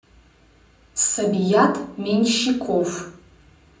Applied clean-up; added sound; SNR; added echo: none; none; none; reverberation time 0.6 s.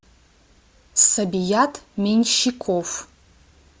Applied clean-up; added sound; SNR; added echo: none; none; none; none.